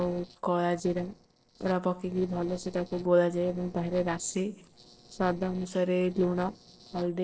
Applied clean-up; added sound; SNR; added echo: neural separator model SepFormer DNS4.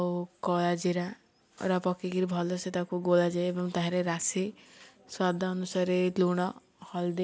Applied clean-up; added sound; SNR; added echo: none; none; none; none.